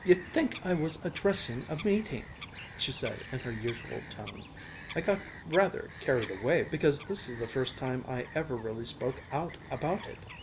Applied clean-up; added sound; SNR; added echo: none; Bird vocalization, bird call, bird song; 14 dB; none.